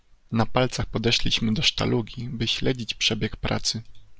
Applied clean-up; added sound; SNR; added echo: none; none; none; none.